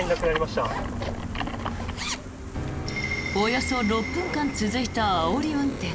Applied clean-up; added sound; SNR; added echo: none; Zipper (clothing) + Gull, seagull; 7 dB; none.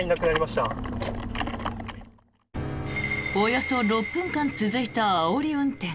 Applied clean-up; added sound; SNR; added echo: none; none; none; none.